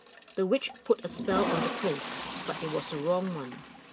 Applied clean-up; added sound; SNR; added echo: none; Toilet flush; 5 dB; none.